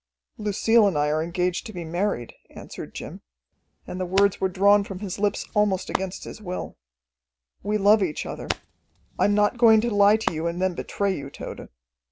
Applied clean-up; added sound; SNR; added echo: none; Hands; 12 dB; none.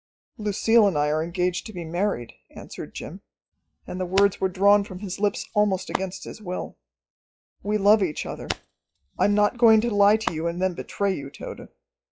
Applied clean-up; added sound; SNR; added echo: classical method log-MMSE.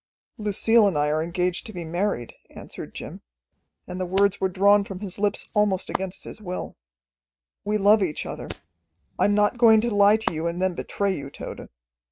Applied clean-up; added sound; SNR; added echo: neural mask model RNNoise.